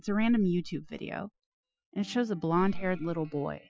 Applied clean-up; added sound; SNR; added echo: classical method Wiener filter.